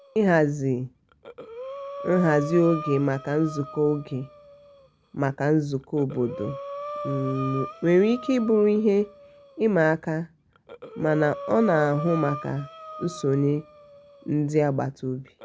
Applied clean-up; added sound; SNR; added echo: none; Breathing; 13 dB; none.